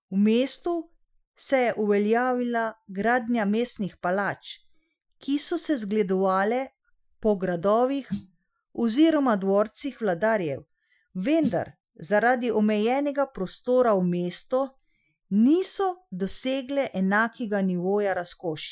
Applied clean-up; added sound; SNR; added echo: classical method Wiener filter.